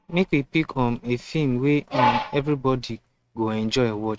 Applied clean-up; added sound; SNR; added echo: neural mask model RNNoise.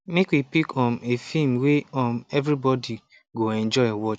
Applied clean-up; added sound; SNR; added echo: none; none; none; none.